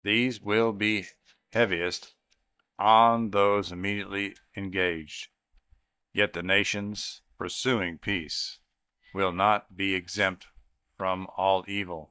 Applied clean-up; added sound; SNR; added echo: neural mask model DeepFilterNet 3.